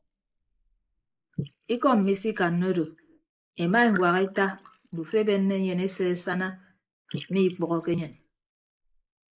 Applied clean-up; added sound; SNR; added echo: neural mask model Resemble Enhance denoiser.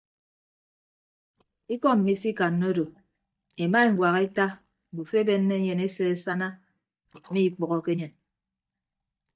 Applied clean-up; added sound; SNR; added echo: neural mask model DeepFilterNet 3.